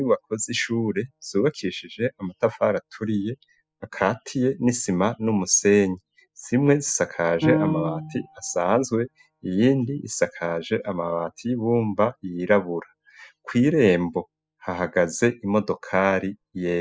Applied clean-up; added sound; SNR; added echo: classical method spectral subtraction.